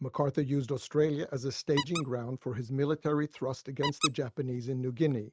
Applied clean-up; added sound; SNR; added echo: neural mask model RNNoise.